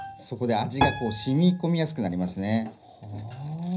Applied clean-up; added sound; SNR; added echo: none; Piano; 7 dB; reverberation time 0.5 s.